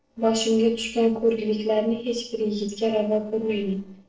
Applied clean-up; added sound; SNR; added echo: neural separator model SepFormer DNS4.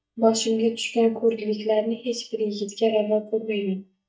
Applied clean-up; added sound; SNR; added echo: neural mask model DeepFilterNet 3.